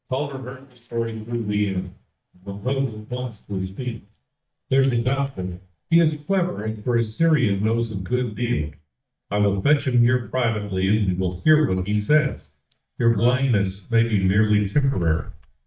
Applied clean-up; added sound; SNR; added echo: neural mask model DeepFilterNet 3.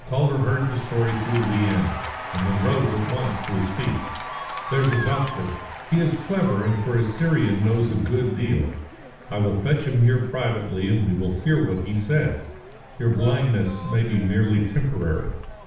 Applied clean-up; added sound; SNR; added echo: none; Applause / Cheering; 14 dB; reverberation time 0.7 s.